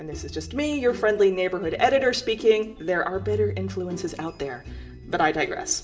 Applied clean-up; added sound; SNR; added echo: none; none; none; reverberation time 0.8 s.